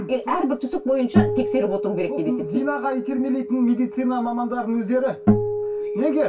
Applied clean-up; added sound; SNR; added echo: none; Acoustic guitar; 3 dB; reverberation time 0.1 s.